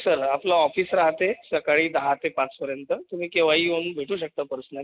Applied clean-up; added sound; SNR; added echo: none; none; none; none.